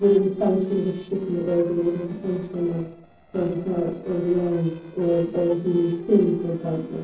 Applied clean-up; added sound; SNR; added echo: neural separator model SepFormer DNS4.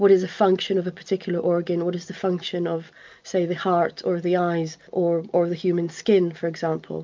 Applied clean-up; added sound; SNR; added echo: none; none; none; none.